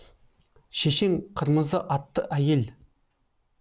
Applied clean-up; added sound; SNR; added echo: none; none; none; none.